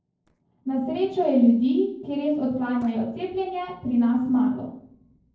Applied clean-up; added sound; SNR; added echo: neural separator model SepFormer DNS4.